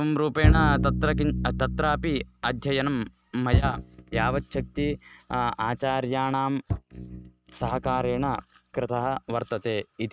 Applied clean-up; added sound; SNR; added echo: neural mask model RNNoise.